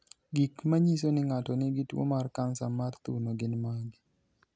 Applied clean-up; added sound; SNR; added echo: none; none; none; none.